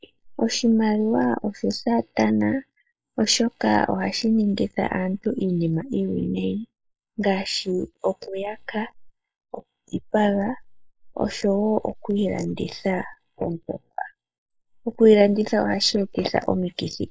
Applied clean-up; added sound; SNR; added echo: neural mask model Resemble Enhance denoiser.